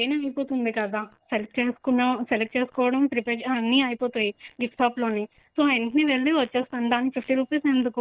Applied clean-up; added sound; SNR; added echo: neural mask model DeepFilterNet 3.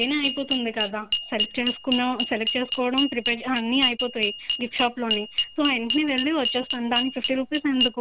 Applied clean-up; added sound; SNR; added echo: none; Glass; 3 dB; none.